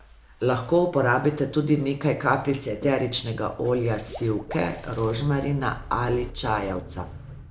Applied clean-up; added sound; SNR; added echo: none; Water / Liquid; 20 dB; none.